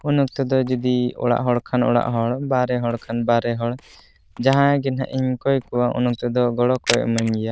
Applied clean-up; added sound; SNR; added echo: neural diffusion model UNIVERSE++.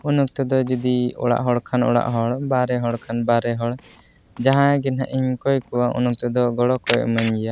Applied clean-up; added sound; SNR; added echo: none; Camera; 17 dB; none.